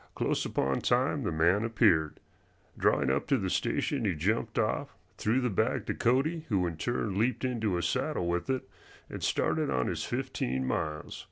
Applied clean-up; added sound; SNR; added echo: none; none; none; none.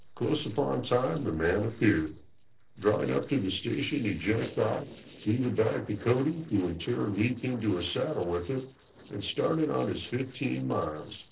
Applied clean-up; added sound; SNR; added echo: neural separator model SepFormer DNS4.